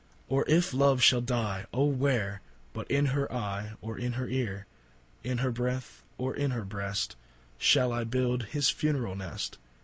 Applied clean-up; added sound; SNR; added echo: none; none; none; none.